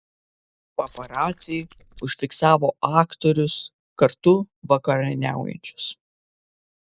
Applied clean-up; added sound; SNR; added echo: neural mask model Resemble Enhance denoiser.